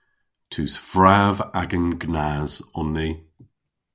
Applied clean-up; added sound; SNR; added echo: none; none; none; none.